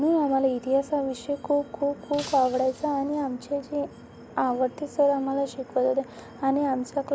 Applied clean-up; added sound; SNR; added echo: none; Shatter; 20 dB; none.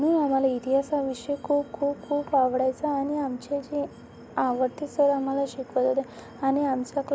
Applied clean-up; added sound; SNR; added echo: none; none; none; none.